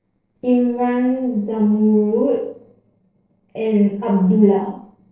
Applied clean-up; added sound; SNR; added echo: neural separator model SepFormer DNS4.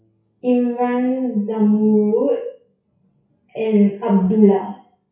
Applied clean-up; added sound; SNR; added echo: classical method WPE with log-MMSE.